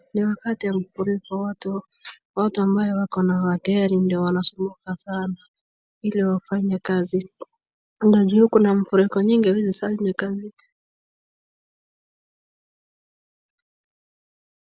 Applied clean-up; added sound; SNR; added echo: none; none; none; none.